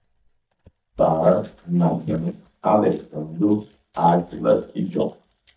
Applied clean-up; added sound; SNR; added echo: neural mask model DeepFilterNet 3.